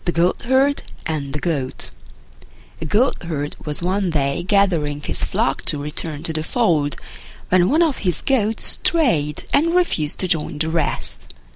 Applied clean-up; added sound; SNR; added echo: none; none; none; none.